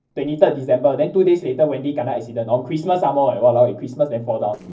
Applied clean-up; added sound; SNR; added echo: neural separator model SepFormer DNS4.